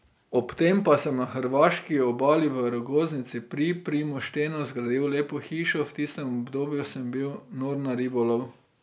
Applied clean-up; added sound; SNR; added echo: none; none; none; none.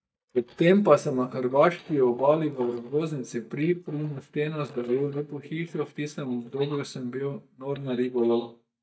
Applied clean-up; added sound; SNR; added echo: neural mask model DeepFilterNet 3.